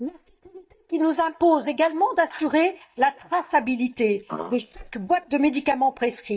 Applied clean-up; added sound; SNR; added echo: neural mask model DeepFilterNet 3.